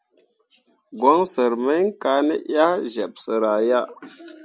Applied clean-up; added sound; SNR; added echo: none; none; none; none.